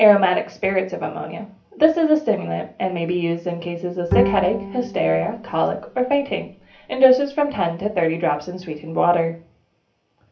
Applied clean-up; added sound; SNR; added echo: none; Bowed string instrument; 8 dB; reverberation time 0.3 s.